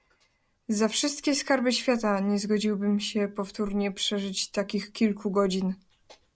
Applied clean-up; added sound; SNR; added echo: none; none; none; none.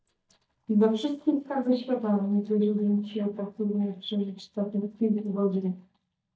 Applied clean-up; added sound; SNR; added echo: neural mask model DeepFilterNet 3.